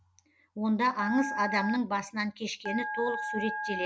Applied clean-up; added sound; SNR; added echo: none; Telephone; 6 dB; none.